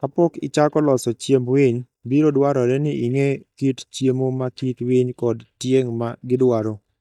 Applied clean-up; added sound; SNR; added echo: neural mask model DeepFilterNet 3.